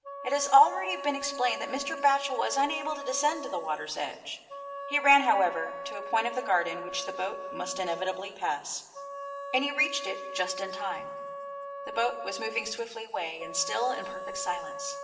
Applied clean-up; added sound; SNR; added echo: none; Wind instrument, woodwind instrument; 10 dB; reverberation time 2.1 s.